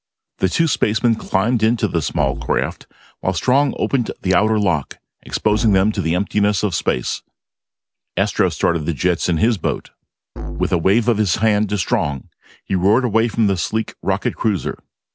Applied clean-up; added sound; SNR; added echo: none; Musical instrument; 14 dB; none.